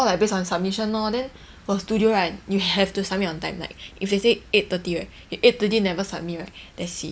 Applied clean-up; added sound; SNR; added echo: none; none; none; none.